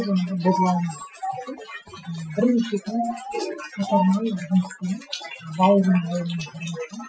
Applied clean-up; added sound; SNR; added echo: classical method Wiener filter.